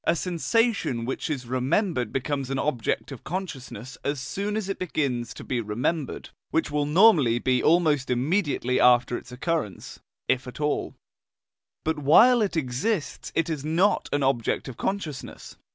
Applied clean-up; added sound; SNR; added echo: none; none; none; none.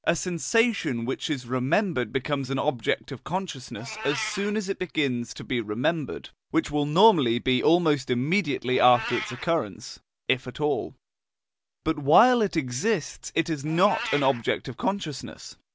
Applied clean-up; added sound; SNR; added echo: none; Meow; 17 dB; none.